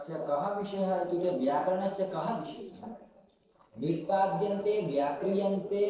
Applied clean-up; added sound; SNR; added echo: neural separator model SepFormer DNS4.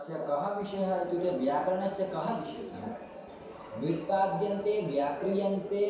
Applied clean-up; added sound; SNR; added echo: none; Subway, metro, underground; 19 dB; reverberation time 0.7 s.